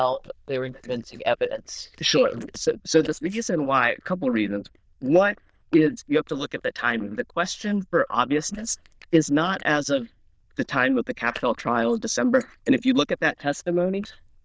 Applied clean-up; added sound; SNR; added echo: neural diffusion model UNIVERSE++.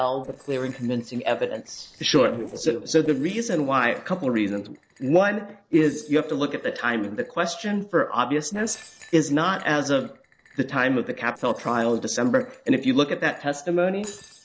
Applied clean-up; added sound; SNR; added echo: neural separator model SepFormer DNS4.